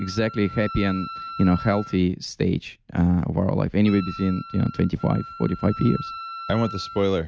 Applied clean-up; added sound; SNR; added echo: none; Wind instrument, woodwind instrument; 15 dB; none.